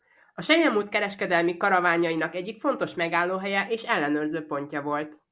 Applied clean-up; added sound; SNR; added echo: none; none; none; none.